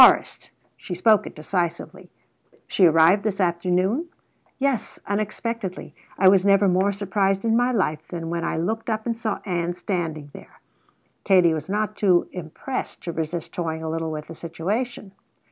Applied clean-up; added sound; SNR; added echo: none; none; none; none.